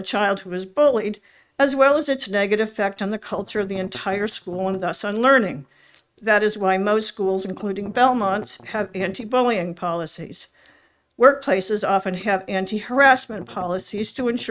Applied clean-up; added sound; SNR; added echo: neural mask model RNNoise.